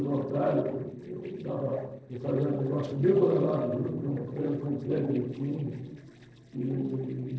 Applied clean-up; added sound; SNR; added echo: neural separator model SepFormer DNS4.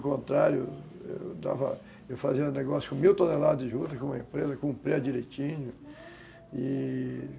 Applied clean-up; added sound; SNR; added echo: none; none; none; none.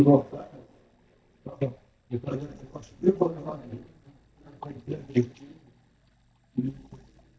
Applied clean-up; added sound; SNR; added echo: neural mask model DeepFilterNet 3.